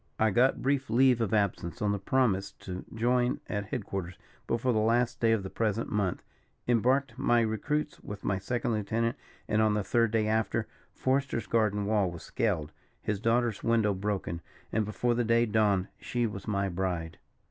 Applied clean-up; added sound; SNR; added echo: none; none; none; none.